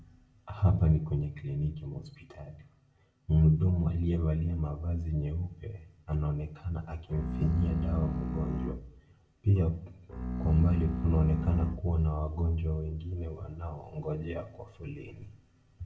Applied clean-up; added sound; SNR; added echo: none; Bowed string instrument; 4 dB; reverberation time 0.4 s.